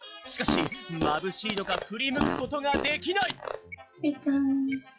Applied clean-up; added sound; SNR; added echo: classical method log-MMSE.